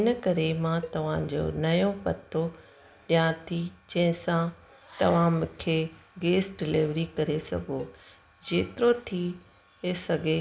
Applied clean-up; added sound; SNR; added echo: none; Cowbell; 19 dB; none.